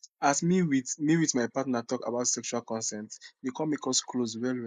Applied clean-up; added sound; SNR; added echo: neural mask model Resemble Enhance denoiser.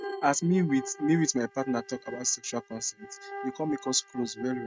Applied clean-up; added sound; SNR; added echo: neural mask model RNNoise.